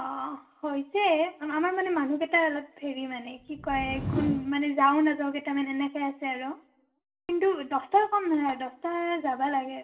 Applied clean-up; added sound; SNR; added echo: none; Whoosh, swoosh, swish; 8 dB; reverberation time 0.4 s.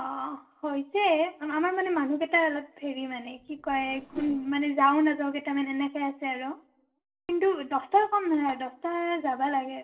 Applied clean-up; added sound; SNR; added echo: neural separator model SepFormer DNS4.